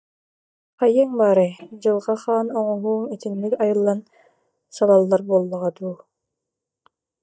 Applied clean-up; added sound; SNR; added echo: neural mask model DeepFilterNet 3.